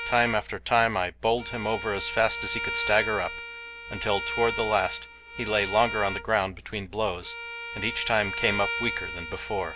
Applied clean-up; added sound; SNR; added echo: none; Bowed string instrument; 7 dB; none.